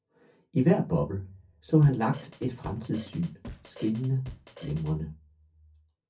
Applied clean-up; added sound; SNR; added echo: none; Drum kit; 17 dB; reverberation time 0.3 s.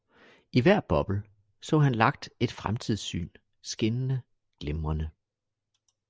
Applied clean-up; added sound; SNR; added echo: none; none; none; none.